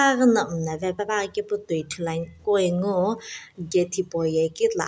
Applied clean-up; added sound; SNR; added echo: none; none; none; none.